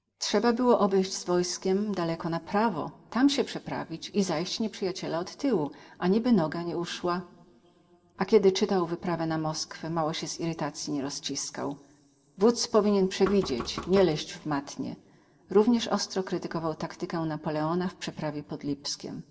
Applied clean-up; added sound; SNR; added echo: none; Knock; 12 dB; reverberation time 1.7 s.